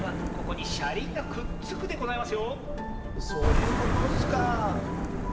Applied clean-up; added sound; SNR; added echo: none; Car passing by; -3 dB; reverberation time 2.2 s.